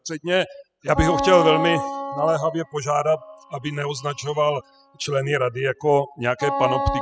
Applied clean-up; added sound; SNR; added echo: classical method spectral subtraction.